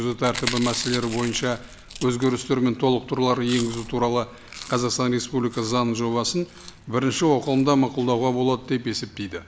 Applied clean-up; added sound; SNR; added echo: none; Chewing, mastication; 15 dB; none.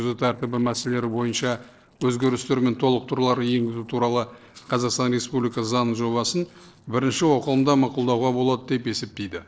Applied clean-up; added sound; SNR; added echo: neural separator model SepFormer DNS4.